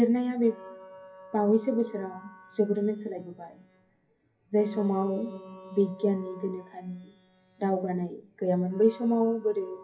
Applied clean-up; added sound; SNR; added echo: classical method WPE with log-MMSE.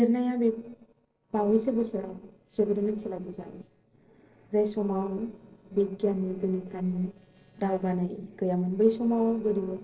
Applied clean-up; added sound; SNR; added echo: neural separator model SepFormer DNS4.